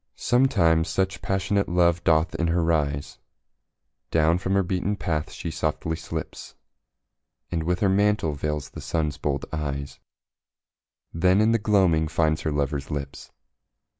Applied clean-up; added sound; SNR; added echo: none; none; none; none.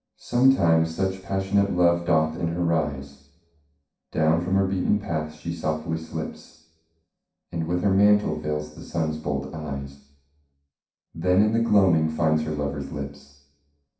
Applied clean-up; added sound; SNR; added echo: none; none; none; reverberation time 0.6 s.